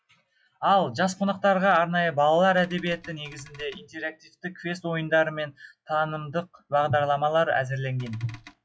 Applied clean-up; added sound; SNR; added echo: classical method log-MMSE.